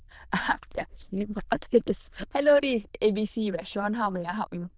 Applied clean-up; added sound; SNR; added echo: neural diffusion model UNIVERSE++.